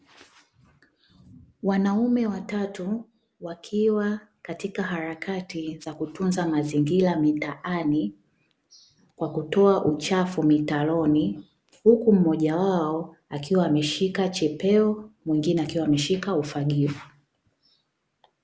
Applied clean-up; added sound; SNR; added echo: none; none; none; none.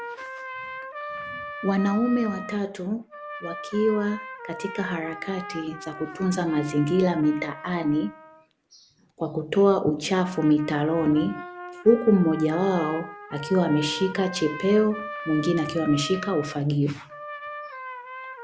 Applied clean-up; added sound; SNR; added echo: none; Trumpet; 13 dB; none.